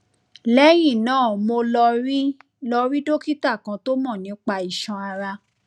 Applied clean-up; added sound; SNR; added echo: none; none; none; none.